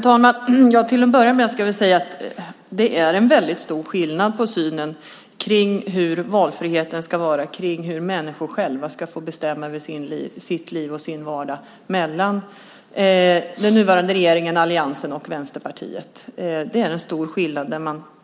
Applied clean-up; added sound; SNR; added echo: none; none; none; none.